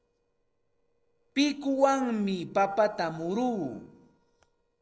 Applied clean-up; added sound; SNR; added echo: neural separator model SepFormer DNS4.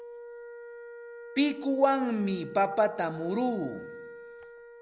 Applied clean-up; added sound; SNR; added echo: none; Wind instrument, woodwind instrument; 13 dB; none.